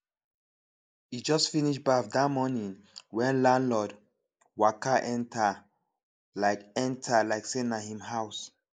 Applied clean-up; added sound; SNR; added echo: neural mask model Resemble Enhance denoiser.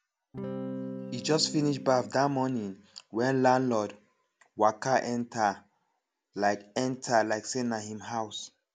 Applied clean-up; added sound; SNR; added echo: none; Electric guitar / Strum; 8 dB; none.